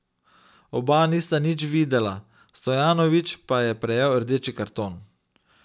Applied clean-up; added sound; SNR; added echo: none; none; none; none.